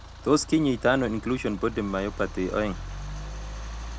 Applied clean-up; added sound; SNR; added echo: none; Idling / Engine starting / Accelerating, revving, vroom / Car; 10 dB; none.